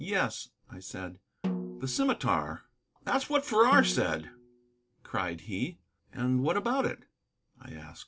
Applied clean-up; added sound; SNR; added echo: none; Snare drum; 8 dB; none.